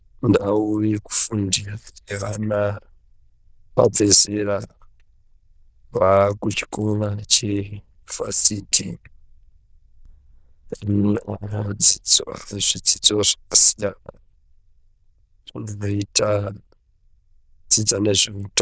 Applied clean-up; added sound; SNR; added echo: neural diffusion model UNIVERSE++.